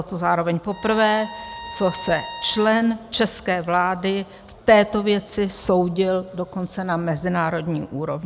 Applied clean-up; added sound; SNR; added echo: none; Bowed string instrument; 16 dB; none.